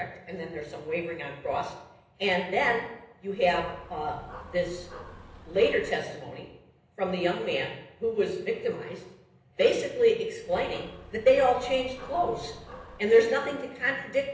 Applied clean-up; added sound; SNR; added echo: none; Dog; 17 dB; reverberation time 0.8 s.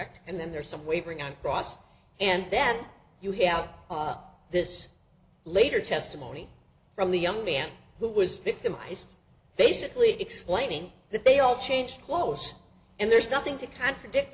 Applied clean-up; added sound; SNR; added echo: none; none; none; none.